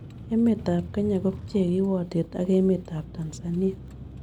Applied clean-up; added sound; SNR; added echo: none; Vehicle; 14 dB; none.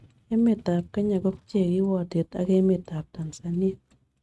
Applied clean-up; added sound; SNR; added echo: neural mask model RNNoise.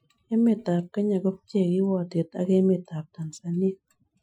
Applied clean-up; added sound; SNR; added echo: classical method Wiener filter.